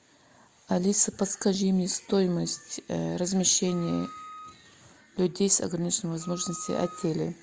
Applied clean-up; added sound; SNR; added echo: none; Wind instrument, woodwind instrument; 16 dB; none.